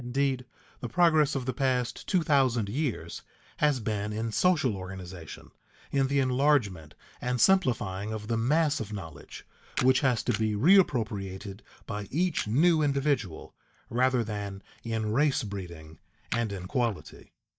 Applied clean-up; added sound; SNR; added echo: neural mask model DeepFilterNet 3.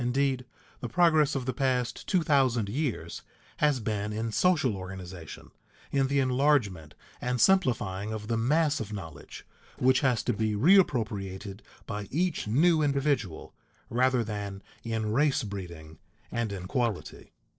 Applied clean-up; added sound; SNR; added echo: neural separator model SepFormer DNS4.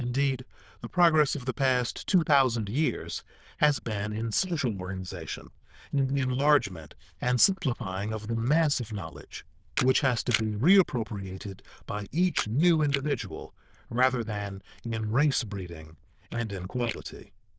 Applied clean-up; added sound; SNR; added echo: neural diffusion model UNIVERSE++.